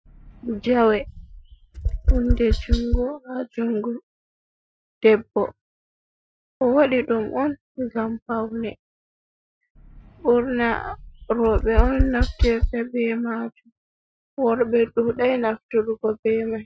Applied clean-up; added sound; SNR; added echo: classical method Wiener filter.